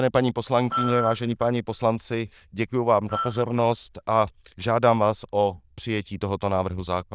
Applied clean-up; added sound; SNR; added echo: neural diffusion model UNIVERSE++.